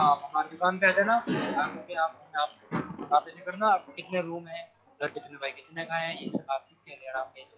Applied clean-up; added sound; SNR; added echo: classical method log-MMSE.